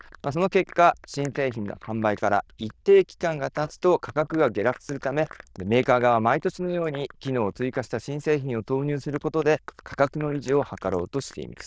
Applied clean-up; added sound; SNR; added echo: neural diffusion model UNIVERSE++.